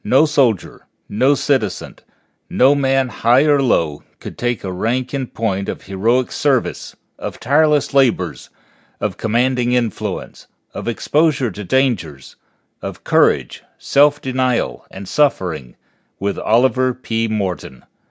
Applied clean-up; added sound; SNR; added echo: none; none; none; none.